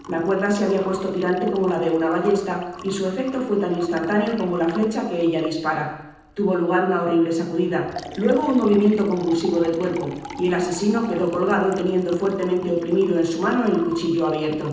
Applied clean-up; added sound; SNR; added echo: none; Liquid; 18 dB; reverberation time 0.9 s.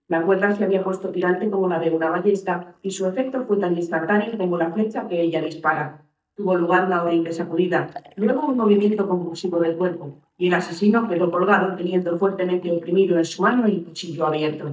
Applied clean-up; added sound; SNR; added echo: neural mask model DeepFilterNet 3.